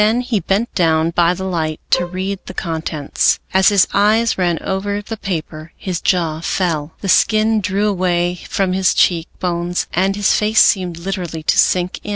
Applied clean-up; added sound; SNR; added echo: none; Bowed string instrument; 12 dB; none.